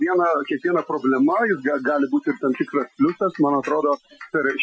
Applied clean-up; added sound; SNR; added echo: classical method Wiener filter.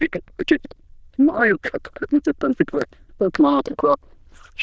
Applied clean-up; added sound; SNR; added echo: neural diffusion model UNIVERSE++.